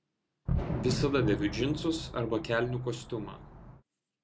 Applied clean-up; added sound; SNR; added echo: none; Fireworks; 4 dB; none.